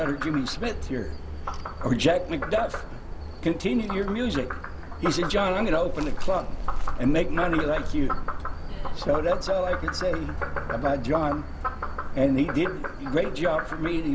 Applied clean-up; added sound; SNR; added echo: none; Frog; 2 dB; none.